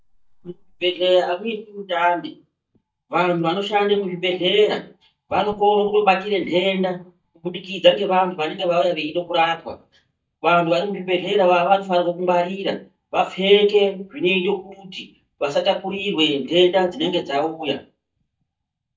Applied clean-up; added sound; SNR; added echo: neural mask model DeepFilterNet 3.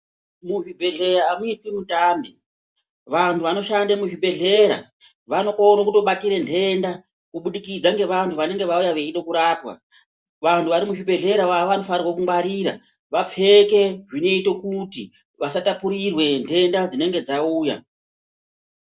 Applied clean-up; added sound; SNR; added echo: none; none; none; none.